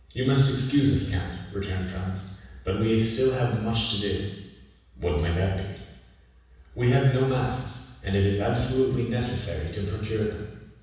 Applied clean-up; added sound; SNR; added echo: none; none; none; reverberation time 1.1 s.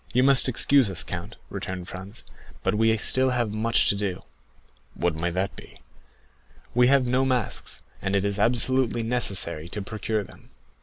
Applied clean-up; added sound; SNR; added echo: none; none; none; none.